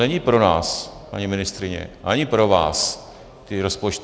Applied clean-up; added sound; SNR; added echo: none; none; none; none.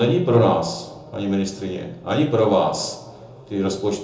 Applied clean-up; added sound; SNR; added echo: none; none; none; reverberation time 0.6 s.